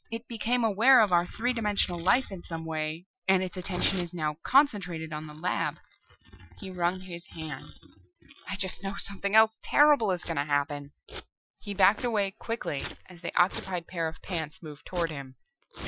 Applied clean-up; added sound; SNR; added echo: classical method Wiener filter.